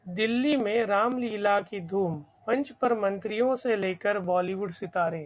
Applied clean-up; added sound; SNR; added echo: none; none; none; none.